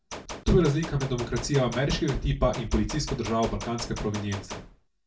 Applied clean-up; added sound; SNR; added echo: none; Gunshot, gunfire; 12 dB; reverberation time 0.2 s.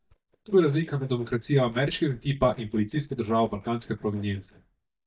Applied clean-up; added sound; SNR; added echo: neural mask model DeepFilterNet 3.